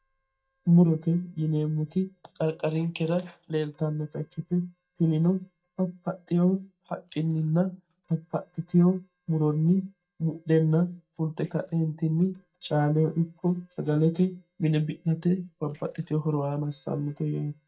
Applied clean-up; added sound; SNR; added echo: neural mask model DeepFilterNet 3.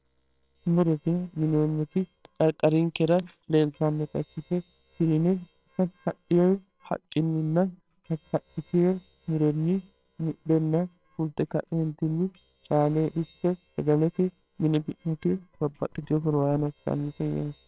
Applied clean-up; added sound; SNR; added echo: neural separator model SepFormer WHAMR!.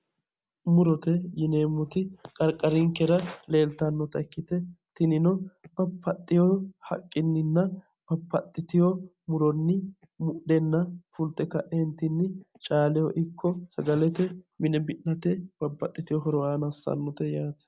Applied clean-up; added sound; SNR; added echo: none; none; none; none.